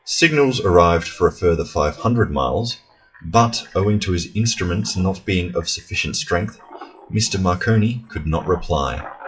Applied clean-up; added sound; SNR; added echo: classical method WPE with log-MMSE.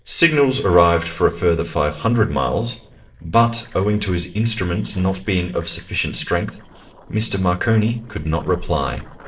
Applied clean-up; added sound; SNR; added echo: neural separator model SepFormer DNS4.